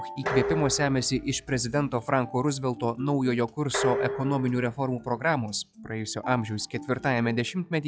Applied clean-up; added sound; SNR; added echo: classical method log-MMSE.